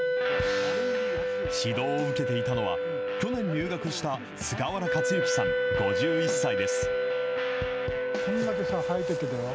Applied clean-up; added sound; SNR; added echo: none; Wind instrument, woodwind instrument; -3 dB; none.